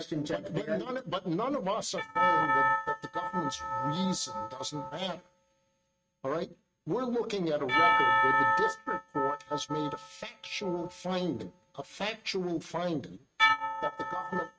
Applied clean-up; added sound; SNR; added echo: neural mask model RNNoise.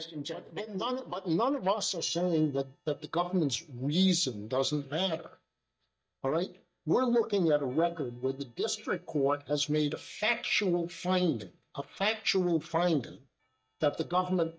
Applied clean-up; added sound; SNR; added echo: neural mask model DeepFilterNet 3.